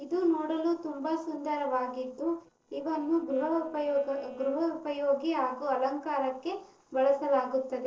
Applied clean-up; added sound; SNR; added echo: neural separator model SepFormer DNS4.